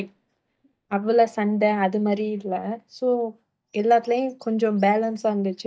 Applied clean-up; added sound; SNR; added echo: neural mask model DeepFilterNet 3.